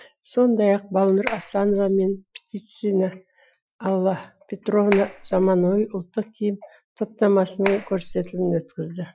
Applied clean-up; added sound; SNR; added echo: classical method Wiener filter.